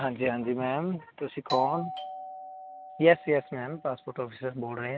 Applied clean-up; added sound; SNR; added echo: none; Doorbell; 10 dB; none.